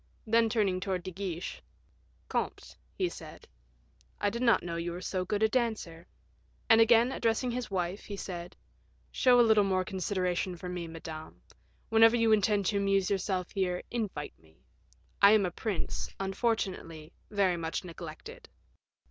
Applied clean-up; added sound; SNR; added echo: none; none; none; none.